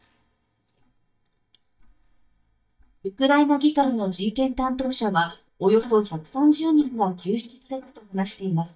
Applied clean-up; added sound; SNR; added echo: neural mask model DeepFilterNet 3.